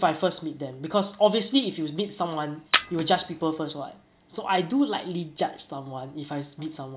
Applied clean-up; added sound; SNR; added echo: none; Camera; 4 dB; none.